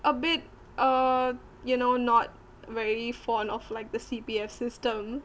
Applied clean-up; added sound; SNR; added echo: none; none; none; none.